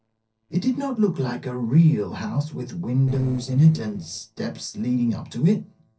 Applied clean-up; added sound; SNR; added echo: neural separator model SepFormer DNS4.